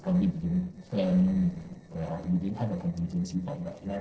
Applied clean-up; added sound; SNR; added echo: neural separator model SepFormer DNS4.